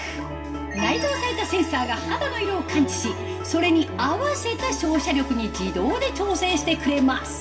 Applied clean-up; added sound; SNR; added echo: none; none; none; reverberation time 0.8 s.